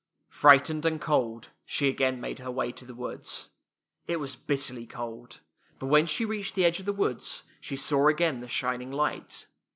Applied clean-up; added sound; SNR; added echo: none; none; none; none.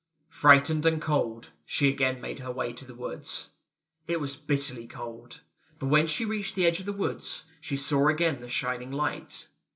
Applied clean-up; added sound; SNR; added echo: none; none; none; reverberation time 0.2 s.